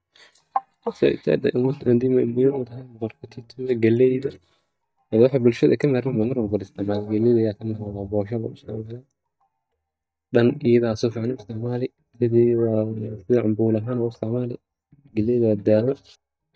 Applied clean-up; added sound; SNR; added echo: neural mask model DeepFilterNet 3.